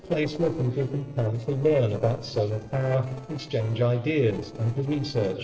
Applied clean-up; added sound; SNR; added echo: neural separator model SepFormer DNS4.